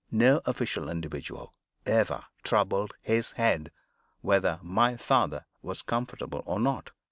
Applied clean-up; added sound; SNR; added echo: none; none; none; none.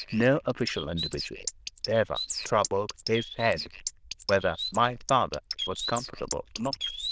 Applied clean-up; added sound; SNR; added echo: neural diffusion model UNIVERSE++.